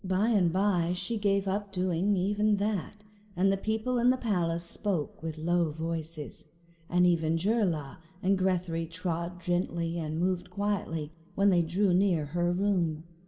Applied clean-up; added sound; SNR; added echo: none; none; none; reverberation time 2.1 s.